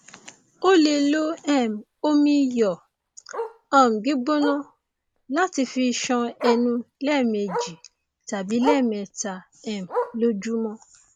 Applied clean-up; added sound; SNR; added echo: none; Bark; 11 dB; none.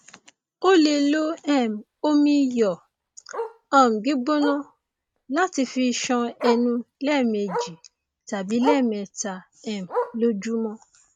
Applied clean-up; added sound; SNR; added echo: neural mask model RNNoise.